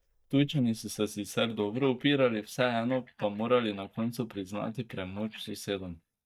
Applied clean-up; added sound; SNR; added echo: neural mask model DeepFilterNet 3.